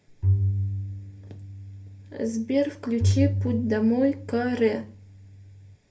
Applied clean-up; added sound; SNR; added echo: none; Bowed string instrument; 1 dB; reverberation time 0.3 s.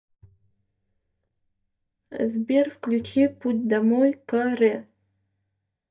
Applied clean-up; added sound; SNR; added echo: neural mask model DeepFilterNet 3.